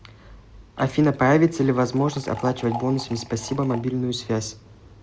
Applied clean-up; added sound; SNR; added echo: none; Liquid; 16 dB; none.